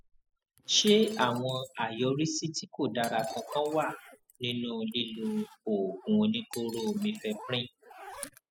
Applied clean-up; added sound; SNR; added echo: classical method spectral subtraction.